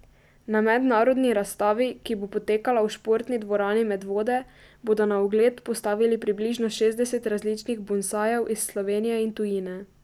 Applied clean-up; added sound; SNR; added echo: none; none; none; none.